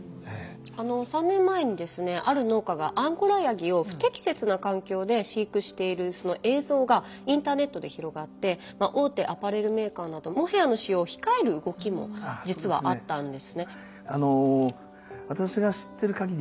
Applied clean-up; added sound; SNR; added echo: none; none; none; none.